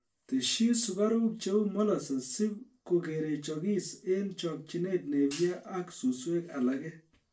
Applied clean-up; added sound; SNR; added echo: neural separator model SepFormer DNS4.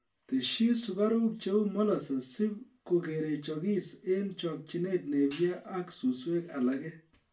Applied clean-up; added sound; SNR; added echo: none; Hi-hat; 16 dB; reverberation time 0.3 s.